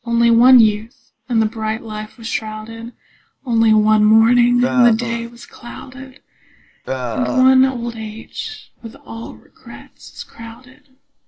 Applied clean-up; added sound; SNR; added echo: neural mask model Resemble Enhance denoiser.